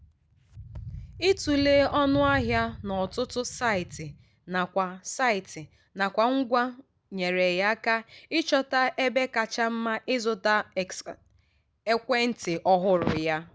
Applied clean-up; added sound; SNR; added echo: none; none; none; none.